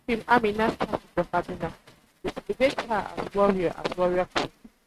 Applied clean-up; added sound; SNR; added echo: neural mask model RNNoise.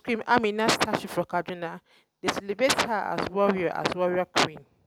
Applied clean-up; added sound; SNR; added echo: none; none; none; none.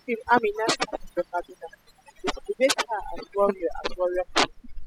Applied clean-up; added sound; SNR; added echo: classical method spectral subtraction.